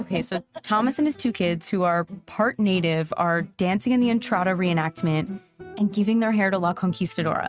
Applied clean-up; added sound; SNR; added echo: neural mask model RNNoise.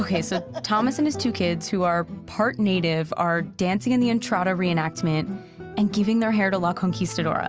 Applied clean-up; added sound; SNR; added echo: none; none; none; none.